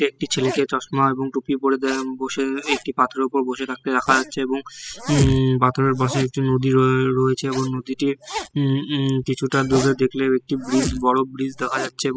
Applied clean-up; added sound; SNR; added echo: classical method spectral subtraction.